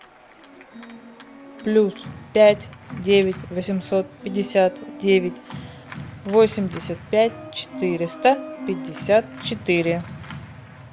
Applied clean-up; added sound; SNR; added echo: none; Organ; 14 dB; none.